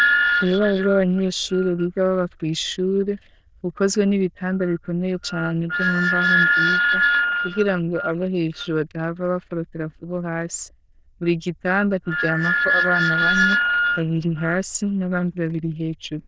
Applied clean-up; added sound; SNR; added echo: neural diffusion model UNIVERSE++.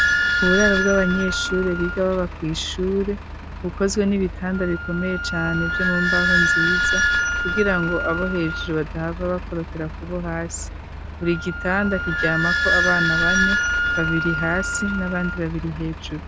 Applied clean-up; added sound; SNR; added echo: none; Squeak / Idling + Wind instrument, woodwind instrument; -1 dB; none.